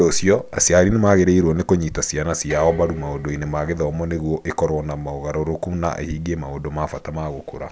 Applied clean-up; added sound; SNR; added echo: none; Dishes, pots, and pans; 18 dB; none.